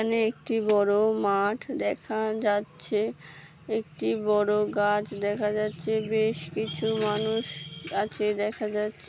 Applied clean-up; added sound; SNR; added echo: none; none; none; none.